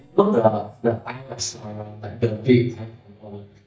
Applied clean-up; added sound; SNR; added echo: neural mask model DeepFilterNet 3.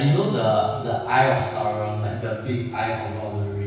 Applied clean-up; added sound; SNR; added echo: none; Dog; 15 dB; reverberation time 1.1 s.